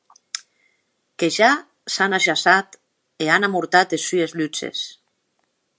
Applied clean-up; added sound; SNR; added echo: none; none; none; none.